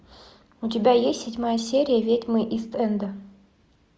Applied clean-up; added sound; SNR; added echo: none; none; none; none.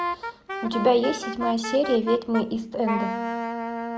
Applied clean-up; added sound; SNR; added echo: none; Wind instrument, woodwind instrument; 5 dB; none.